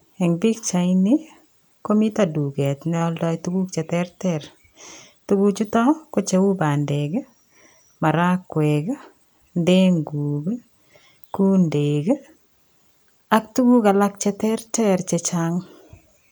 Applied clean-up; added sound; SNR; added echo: none; none; none; none.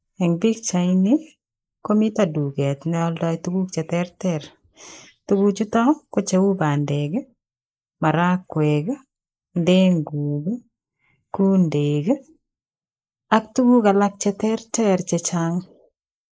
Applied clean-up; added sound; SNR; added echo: neural mask model Resemble Enhance denoiser.